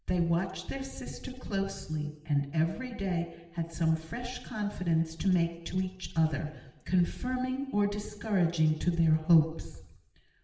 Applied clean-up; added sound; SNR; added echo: none; none; none; reverberation time 0.8 s.